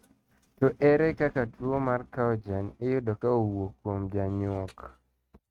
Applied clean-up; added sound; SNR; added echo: neural mask model RNNoise.